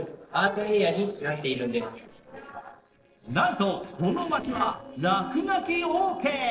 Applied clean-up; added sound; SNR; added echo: neural separator model SepFormer DNS4.